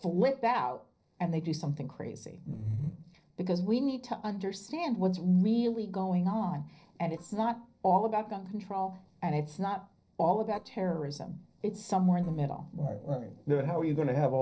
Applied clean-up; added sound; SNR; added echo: neural separator model SepFormer DNS4.